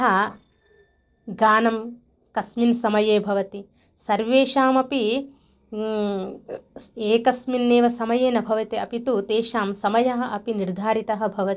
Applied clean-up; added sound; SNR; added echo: neural separator model SepFormer DNS4.